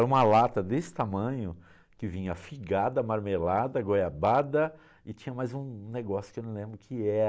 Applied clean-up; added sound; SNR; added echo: none; none; none; none.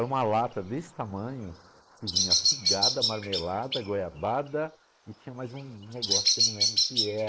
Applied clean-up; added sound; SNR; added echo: neural mask model Resemble Enhance denoiser.